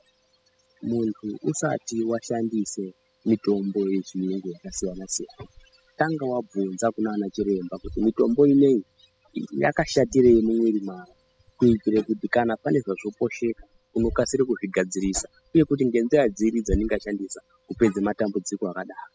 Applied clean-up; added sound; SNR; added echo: classical method spectral subtraction.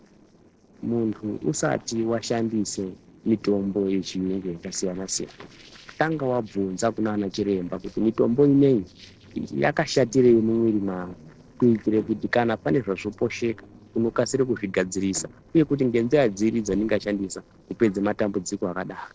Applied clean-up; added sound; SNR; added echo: neural separator model SepFormer DNS4.